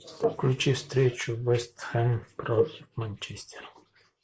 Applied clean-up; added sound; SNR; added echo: neural mask model Resemble Enhance denoiser.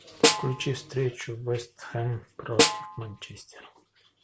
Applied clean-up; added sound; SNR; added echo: none; Snare drum; -5 dB; none.